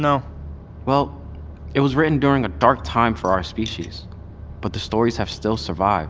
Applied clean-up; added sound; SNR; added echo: none; none; none; none.